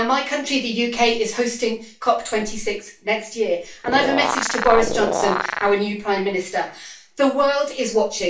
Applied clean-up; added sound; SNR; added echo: none; Animal; 2 dB; reverberation time 0.3 s.